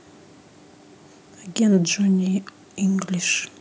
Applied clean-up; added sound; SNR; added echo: none; none; none; none.